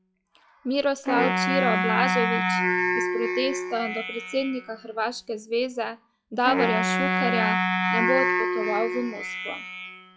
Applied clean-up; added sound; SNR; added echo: classical method log-MMSE.